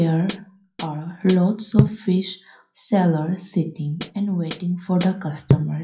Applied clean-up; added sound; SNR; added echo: classical method WPE with log-MMSE.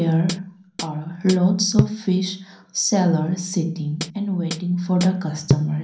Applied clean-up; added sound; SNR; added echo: none; Hi-hat; 6 dB; reverberation time 0.6 s.